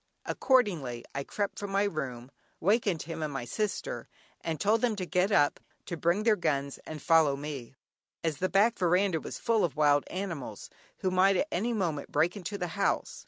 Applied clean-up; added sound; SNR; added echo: none; none; none; none.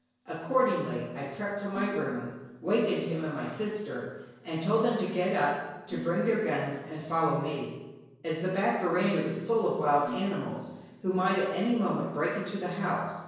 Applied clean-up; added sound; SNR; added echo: none; Dishes, pots, and pans; 19 dB; reverberation time 1.0 s.